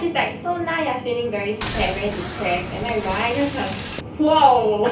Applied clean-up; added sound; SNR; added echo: none; Boat, Water vehicle; 10 dB; reverberation time 0.3 s.